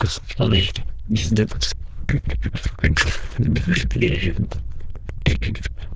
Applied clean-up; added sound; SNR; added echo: neural diffusion model UNIVERSE++.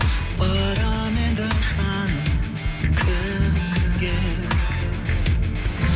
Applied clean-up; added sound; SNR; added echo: none; Electric guitar; 9 dB; none.